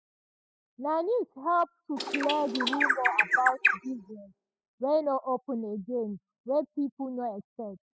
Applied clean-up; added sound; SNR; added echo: classical method spectral subtraction.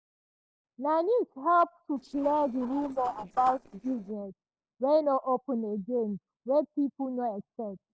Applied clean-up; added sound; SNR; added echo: neural separator model SepFormer DNS4.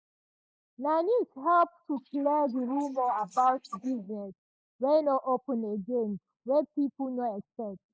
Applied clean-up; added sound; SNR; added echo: neural mask model Resemble Enhance denoiser.